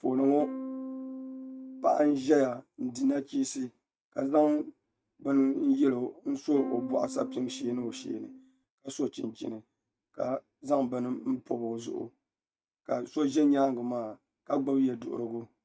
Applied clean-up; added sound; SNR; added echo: neural mask model RNNoise.